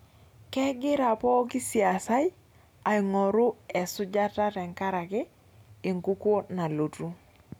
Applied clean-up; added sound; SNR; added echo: none; none; none; none.